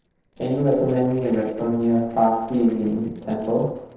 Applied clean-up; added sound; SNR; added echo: neural separator model SepFormer DNS4.